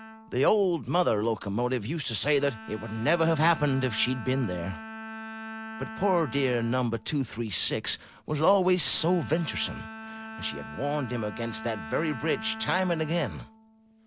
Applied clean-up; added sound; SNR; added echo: none; Bowed string instrument; 14 dB; none.